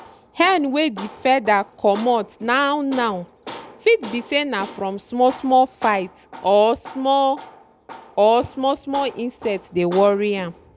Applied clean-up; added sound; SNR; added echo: none; Tools; 19 dB; none.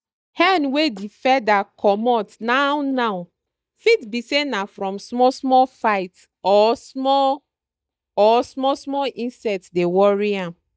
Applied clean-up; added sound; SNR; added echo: neural mask model DeepFilterNet 3.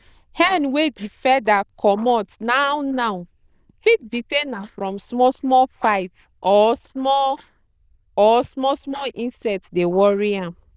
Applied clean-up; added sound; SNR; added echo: neural diffusion model UNIVERSE++.